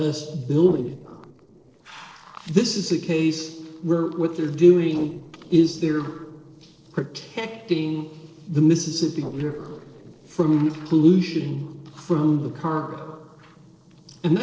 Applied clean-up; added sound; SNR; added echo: neural separator model SepFormer DNS4.